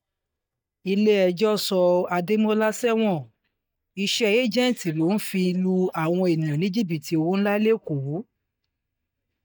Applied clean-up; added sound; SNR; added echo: neural mask model DeepFilterNet 3.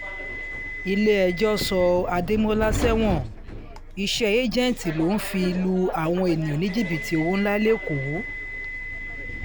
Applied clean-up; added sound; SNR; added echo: none; Subway, metro, underground; 8 dB; none.